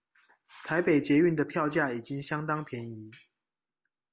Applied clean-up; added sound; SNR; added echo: none; none; none; none.